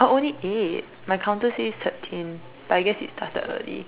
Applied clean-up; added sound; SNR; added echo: none; none; none; none.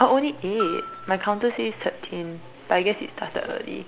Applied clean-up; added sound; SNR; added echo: none; Bell; 12 dB; none.